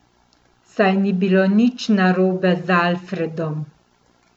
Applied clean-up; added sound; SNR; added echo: none; none; none; none.